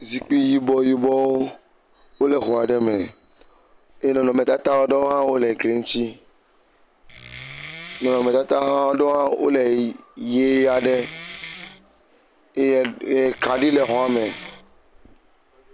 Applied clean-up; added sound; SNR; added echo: none; Wood; 17 dB; none.